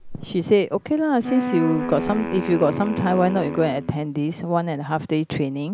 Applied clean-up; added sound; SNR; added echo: none; Wind instrument, woodwind instrument; 7 dB; none.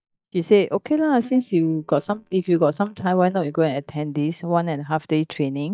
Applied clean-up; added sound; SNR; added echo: neural mask model DeepFilterNet 3.